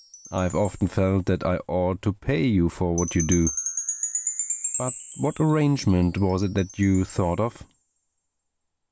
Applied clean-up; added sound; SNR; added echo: none; Wind chime / Percussion; 10 dB; none.